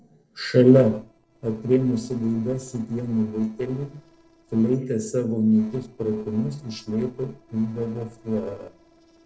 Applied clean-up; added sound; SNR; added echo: neural separator model SepFormer DNS4.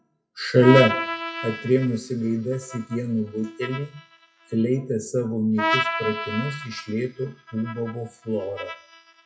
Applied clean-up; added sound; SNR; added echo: classical method WPE with log-MMSE.